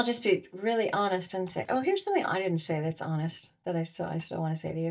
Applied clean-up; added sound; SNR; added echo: neural mask model DeepFilterNet 3.